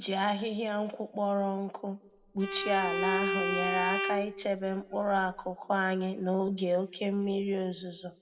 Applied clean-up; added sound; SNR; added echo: none; Bowed string instrument; 2 dB; reverberation time 0.9 s.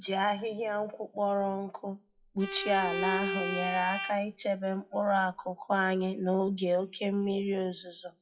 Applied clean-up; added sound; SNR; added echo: classical method WPE with log-MMSE.